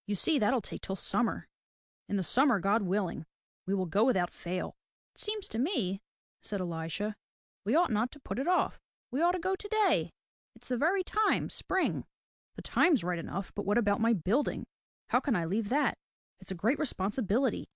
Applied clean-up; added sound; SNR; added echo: none; none; none; none.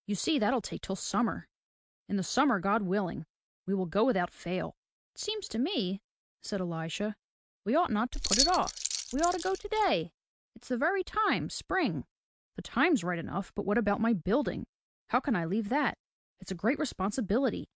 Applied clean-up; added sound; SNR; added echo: neural mask model RNNoise.